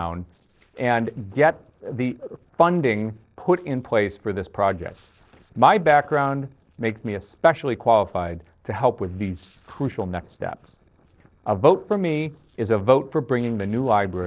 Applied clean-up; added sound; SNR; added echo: neural separator model SepFormer DNS4.